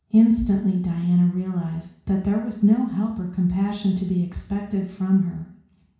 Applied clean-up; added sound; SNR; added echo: none; none; none; reverberation time 0.6 s.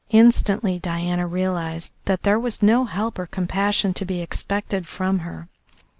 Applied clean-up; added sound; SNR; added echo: none; none; none; none.